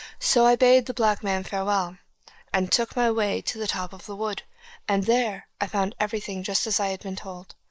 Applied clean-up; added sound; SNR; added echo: neural mask model Resemble Enhance denoiser.